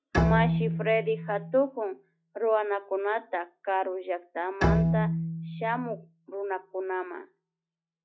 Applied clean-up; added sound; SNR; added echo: classical method log-MMSE.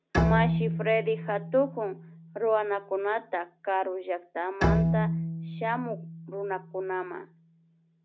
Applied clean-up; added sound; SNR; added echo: none; Bowed string instrument; 1 dB; none.